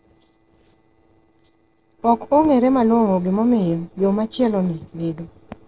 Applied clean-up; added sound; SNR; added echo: neural separator model SepFormer DNS4.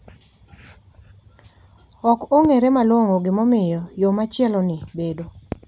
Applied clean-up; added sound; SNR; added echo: none; none; none; none.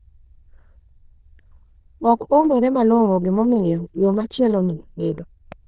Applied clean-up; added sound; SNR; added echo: neural diffusion model UNIVERSE++.